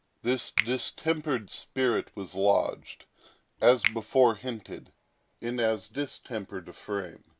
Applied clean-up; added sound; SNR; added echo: none; Finger snapping; 9 dB; none.